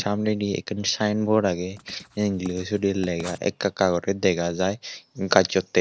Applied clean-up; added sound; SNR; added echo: none; Writing; 20 dB; none.